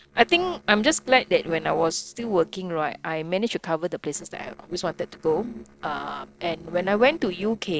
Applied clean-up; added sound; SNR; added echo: neural separator model SepFormer DNS4.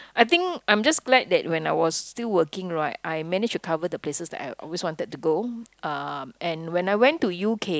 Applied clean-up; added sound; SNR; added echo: none; none; none; none.